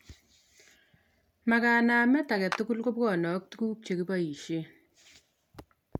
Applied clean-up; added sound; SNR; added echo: none; Clapping; 13 dB; none.